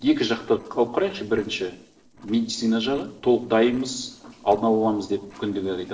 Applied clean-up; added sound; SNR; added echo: neural separator model SepFormer DNS4.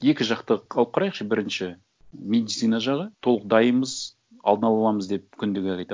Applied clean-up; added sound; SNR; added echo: none; none; none; none.